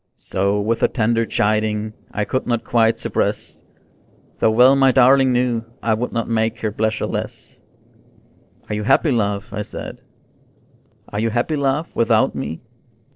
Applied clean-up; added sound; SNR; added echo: neural separator model SepFormer DNS4.